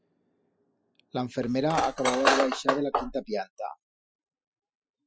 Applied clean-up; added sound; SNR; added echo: classical method Wiener filter.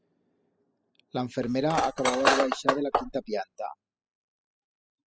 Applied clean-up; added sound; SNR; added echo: classical method spectral subtraction.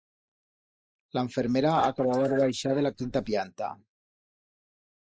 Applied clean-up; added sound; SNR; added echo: neural mask model Resemble Enhance denoiser.